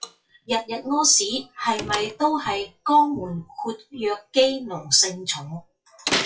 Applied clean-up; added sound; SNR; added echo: classical method WPE with log-MMSE.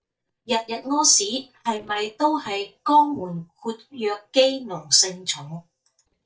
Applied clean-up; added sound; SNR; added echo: neural mask model DeepFilterNet 3.